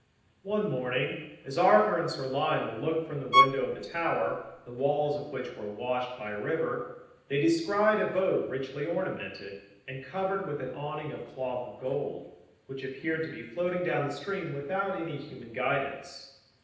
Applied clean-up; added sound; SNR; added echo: none; Bowed string instrument; -3 dB; reverberation time 0.9 s.